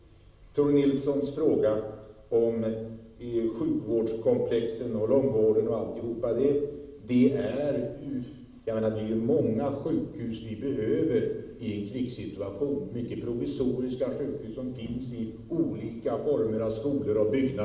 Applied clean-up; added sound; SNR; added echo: none; none; none; reverberation time 0.9 s.